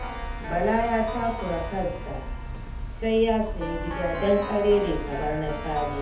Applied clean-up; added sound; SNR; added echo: none; Keyboard (musical); 6 dB; reverberation time 0.6 s.